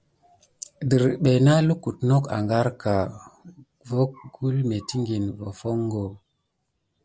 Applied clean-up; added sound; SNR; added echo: none; none; none; none.